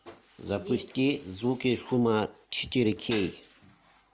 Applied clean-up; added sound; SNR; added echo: none; none; none; none.